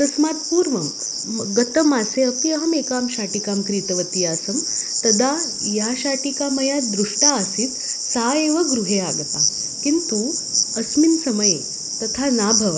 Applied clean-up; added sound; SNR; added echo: neural mask model Resemble Enhance denoiser.